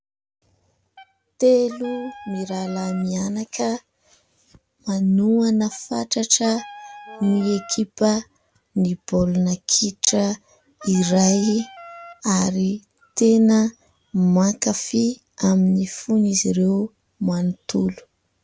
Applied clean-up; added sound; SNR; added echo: none; Wind instrument, woodwind instrument + Brass instrument; 19 dB; none.